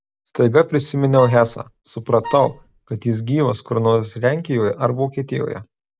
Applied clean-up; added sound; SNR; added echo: none; Wind instrument, woodwind instrument; 15 dB; none.